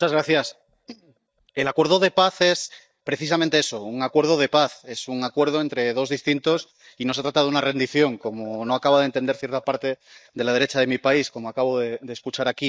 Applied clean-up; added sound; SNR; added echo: neural mask model DeepFilterNet 3.